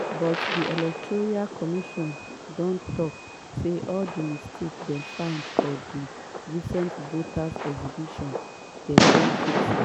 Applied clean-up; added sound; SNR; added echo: none; Fireworks; -2 dB; none.